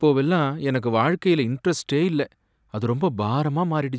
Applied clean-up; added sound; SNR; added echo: none; none; none; none.